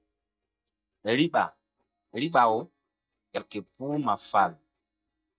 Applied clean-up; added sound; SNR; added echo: neural mask model DeepFilterNet 3.